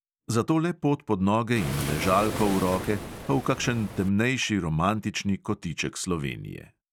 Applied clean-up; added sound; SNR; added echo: none; Waves, surf; 8 dB; none.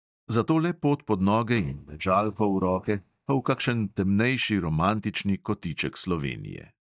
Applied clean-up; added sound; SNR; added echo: neural mask model DeepFilterNet 3.